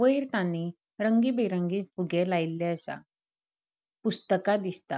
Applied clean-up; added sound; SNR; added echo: none; none; none; none.